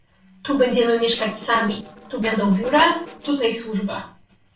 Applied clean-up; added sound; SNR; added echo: neural separator model SepFormer DNS4.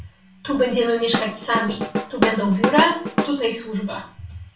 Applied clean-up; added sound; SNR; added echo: none; Drum / Drum kit; 1 dB; reverberation time 0.3 s.